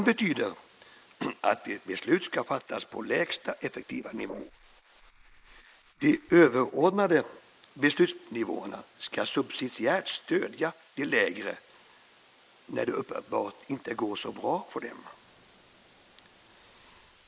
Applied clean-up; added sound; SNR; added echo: neural mask model Resemble Enhance denoiser.